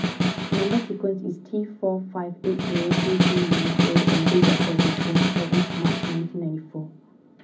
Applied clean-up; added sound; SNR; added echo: none; Snare drum; -3 dB; reverberation time 0.4 s.